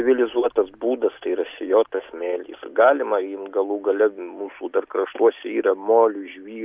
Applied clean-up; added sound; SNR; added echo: none; none; none; none.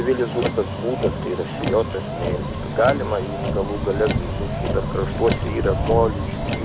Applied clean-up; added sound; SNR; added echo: none; Motor vehicle (road); 1 dB; none.